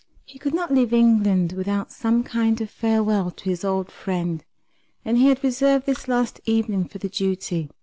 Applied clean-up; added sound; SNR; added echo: none; none; none; none.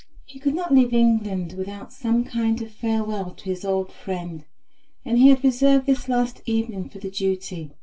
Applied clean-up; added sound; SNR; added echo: none; none; none; reverberation time 0.1 s.